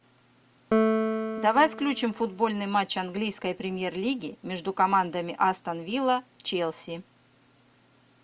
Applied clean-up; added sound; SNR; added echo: none; Piano; 2 dB; none.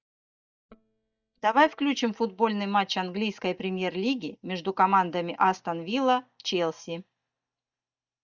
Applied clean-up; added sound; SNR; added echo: neural mask model DeepFilterNet 3.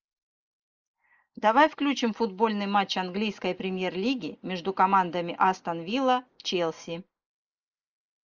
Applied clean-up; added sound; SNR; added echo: neural mask model Resemble Enhance denoiser.